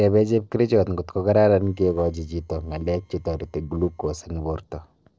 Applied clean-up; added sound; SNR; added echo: neural separator model SepFormer DNS4.